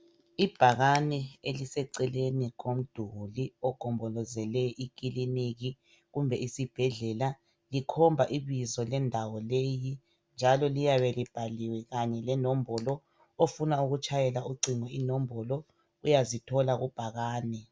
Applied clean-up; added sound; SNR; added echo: none; none; none; none.